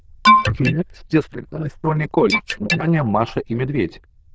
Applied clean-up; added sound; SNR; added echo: neural diffusion model UNIVERSE++.